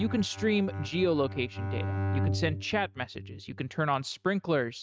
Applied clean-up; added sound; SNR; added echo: neural mask model RNNoise.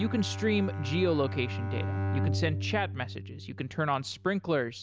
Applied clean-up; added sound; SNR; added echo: none; Bowed string instrument; 3 dB; none.